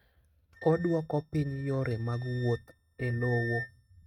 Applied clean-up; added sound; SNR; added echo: neural mask model RNNoise.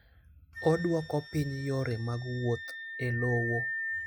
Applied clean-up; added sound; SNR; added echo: classical method Wiener filter.